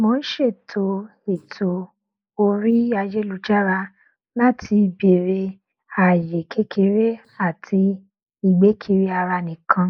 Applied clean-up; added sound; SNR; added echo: neural mask model Resemble Enhance denoiser.